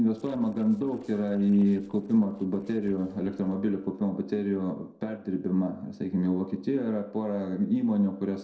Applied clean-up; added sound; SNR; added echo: neural separator model SepFormer DNS4.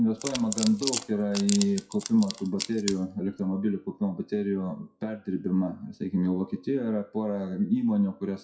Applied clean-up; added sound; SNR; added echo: classical method WPE with log-MMSE.